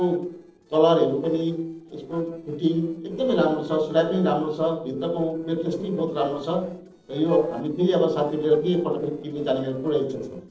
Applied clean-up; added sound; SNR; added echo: neural separator model SepFormer DNS4.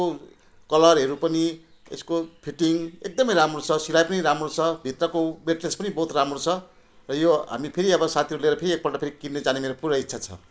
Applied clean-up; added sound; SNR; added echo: none; none; none; none.